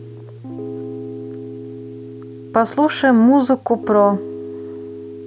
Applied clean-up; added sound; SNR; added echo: none; Piano; 12 dB; none.